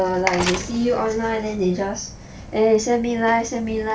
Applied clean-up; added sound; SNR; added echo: none; Mechanisms; 11 dB; none.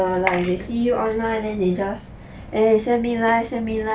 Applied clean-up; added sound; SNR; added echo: none; none; none; none.